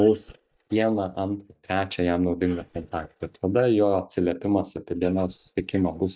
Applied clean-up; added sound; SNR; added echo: neural mask model DeepFilterNet 3.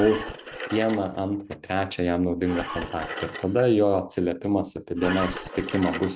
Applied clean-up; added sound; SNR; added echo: none; Engine; 11 dB; none.